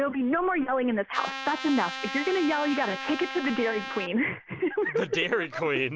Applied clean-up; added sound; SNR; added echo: none; Trumpet; 9 dB; none.